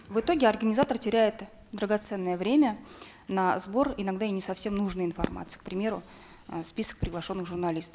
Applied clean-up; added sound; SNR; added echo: none; Fireworks; 13 dB; none.